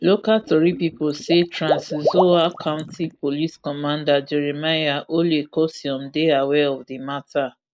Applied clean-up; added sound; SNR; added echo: neural mask model Resemble Enhance denoiser.